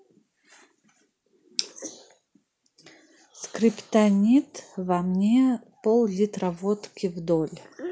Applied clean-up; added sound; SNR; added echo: none; none; none; none.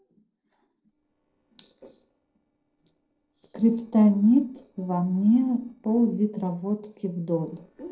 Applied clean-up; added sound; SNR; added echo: neural separator model SepFormer DNS4.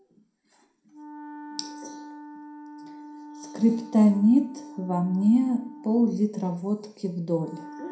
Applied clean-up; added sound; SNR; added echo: none; Wind instrument, woodwind instrument; 17 dB; reverberation time 0.5 s.